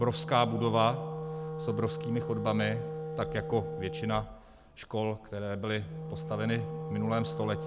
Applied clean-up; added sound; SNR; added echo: none; Wind instrument, woodwind instrument; 6 dB; none.